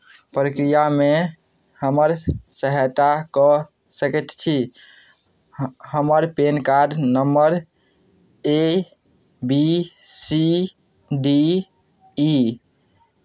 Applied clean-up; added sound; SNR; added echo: none; none; none; none.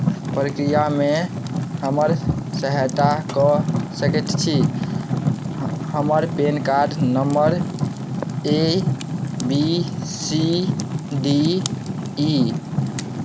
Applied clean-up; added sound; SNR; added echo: none; Fire; 1 dB; none.